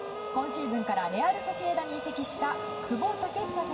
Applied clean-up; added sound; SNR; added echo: none; Wind instrument, woodwind instrument; 8 dB; reverberation time 1.7 s.